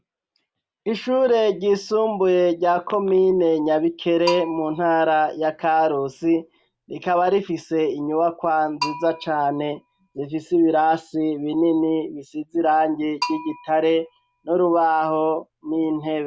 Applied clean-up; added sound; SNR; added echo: none; Bell; 16 dB; none.